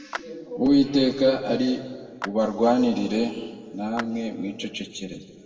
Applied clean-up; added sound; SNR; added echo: none; Clapping; 18 dB; reverberation time 1.8 s.